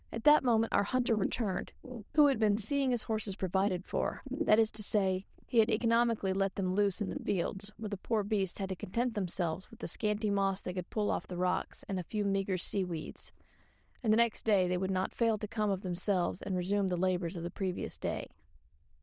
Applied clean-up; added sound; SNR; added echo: neural diffusion model UNIVERSE++.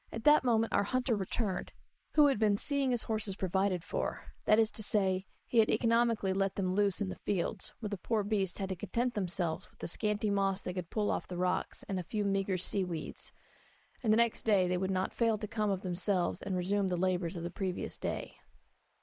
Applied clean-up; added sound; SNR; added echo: neural mask model Resemble Enhance denoiser.